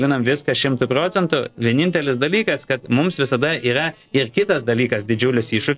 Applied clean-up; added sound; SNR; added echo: neural separator model SepFormer DNS4.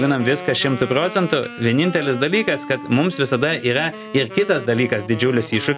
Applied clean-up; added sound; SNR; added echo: none; Wind instrument, woodwind instrument; 14 dB; none.